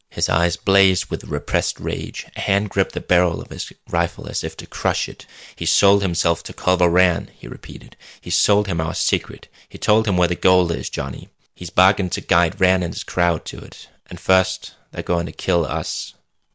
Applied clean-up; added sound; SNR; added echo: none; none; none; none.